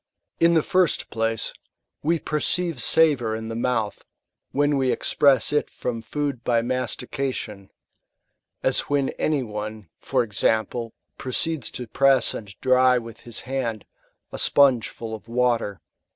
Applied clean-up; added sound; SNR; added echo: none; none; none; none.